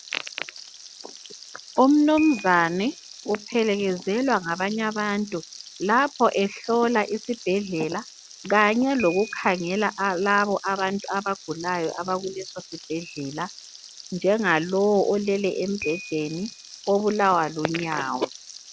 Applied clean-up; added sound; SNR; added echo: none; Frying (food) + Piano; 17 dB; none.